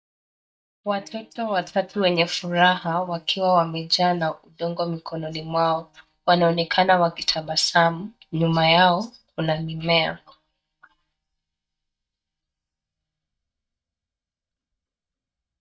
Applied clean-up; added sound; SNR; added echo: neural mask model DeepFilterNet 3.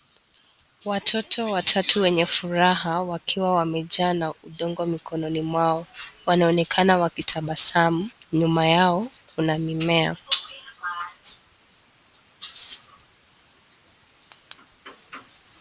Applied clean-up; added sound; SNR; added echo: none; none; none; none.